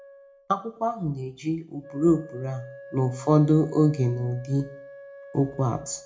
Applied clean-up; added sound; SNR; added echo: none; Wind instrument, woodwind instrument; 20 dB; reverberation time 0.3 s.